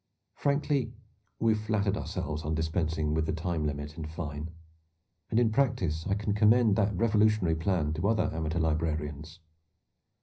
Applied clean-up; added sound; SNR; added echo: none; none; none; reverberation time 0.5 s.